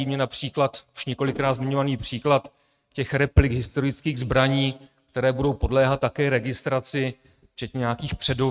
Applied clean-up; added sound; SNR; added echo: neural mask model RNNoise.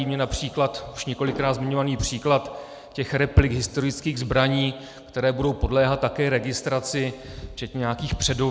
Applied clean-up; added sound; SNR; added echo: none; Explosion; 13 dB; none.